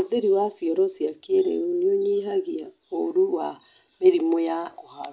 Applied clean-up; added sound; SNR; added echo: none; none; none; none.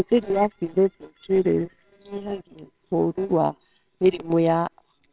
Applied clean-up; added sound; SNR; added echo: neural separator model SepFormer WHAMR!.